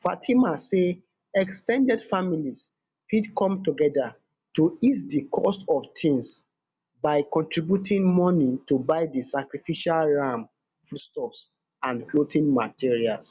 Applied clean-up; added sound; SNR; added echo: none; none; none; none.